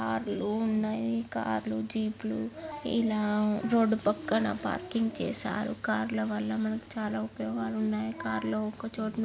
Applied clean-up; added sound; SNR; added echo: none; none; none; none.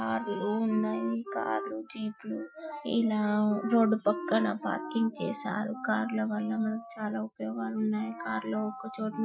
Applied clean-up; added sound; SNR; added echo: classical method Wiener filter.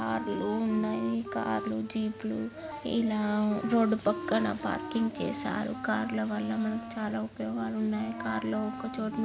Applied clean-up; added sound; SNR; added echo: none; Wind instrument, woodwind instrument; 11 dB; none.